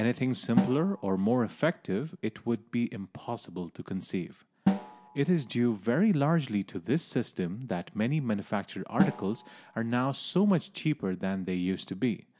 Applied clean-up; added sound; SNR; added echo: none; Snare drum; 7 dB; none.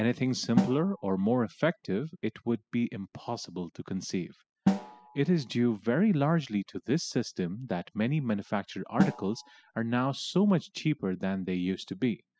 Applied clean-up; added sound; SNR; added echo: classical method spectral subtraction.